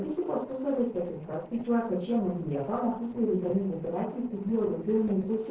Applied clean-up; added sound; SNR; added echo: neural separator model SepFormer DNS4.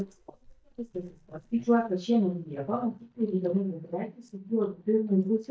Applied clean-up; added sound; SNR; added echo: neural mask model DeepFilterNet 3.